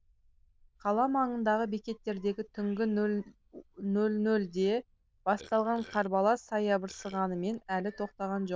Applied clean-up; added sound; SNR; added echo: neural diffusion model UNIVERSE++.